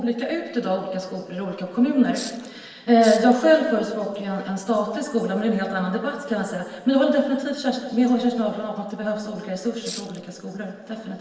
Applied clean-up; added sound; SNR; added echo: none; Rattle (instrument); 14 dB; reverberation time 1.4 s.